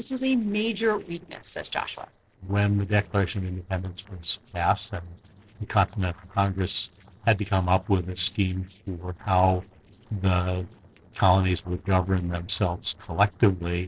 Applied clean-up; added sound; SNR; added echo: neural separator model SepFormer DNS4.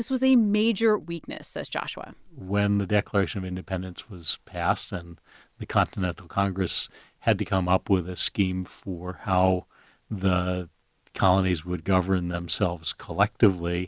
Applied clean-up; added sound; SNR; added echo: none; none; none; none.